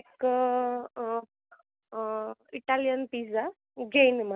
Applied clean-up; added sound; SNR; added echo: none; none; none; none.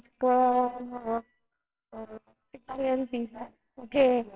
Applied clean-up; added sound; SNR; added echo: neural separator model SepFormer WHAMR!.